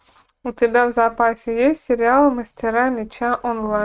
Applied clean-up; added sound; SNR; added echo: neural mask model RNNoise.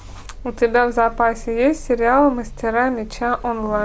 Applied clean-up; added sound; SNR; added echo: none; Sliding door; 15 dB; none.